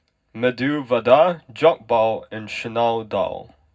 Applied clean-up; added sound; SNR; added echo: none; none; none; reverberation time 0.4 s.